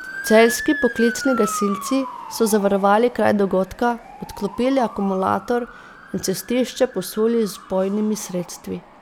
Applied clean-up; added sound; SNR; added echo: none; Motor vehicle (road) / Siren; 13 dB; none.